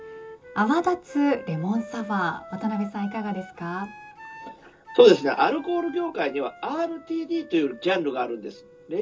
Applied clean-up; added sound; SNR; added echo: none; Wind instrument, woodwind instrument; 19 dB; reverberation time 0.2 s.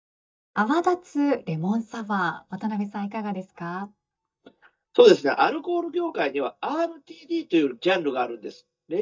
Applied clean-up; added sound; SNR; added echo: neural mask model DeepFilterNet 3.